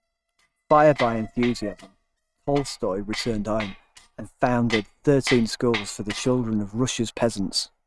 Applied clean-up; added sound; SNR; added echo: neural mask model RNNoise.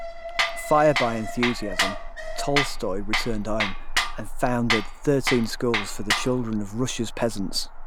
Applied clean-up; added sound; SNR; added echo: none; Tools + Alarm; 1 dB; none.